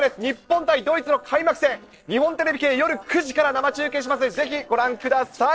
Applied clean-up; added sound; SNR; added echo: neural separator model SepFormer DNS4.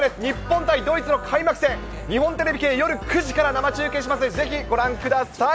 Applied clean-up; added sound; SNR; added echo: none; Wind instrument, woodwind instrument; 19 dB; none.